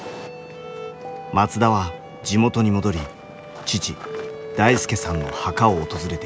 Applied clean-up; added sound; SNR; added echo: none; Bowed string instrument; 19 dB; none.